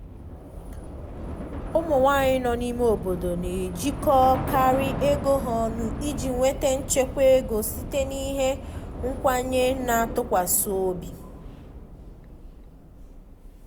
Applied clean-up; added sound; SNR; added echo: none; Subway, metro, underground / Train; 8 dB; none.